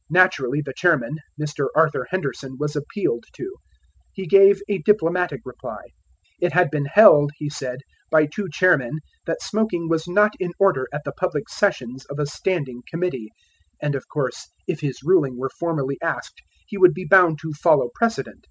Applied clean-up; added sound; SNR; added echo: none; none; none; none.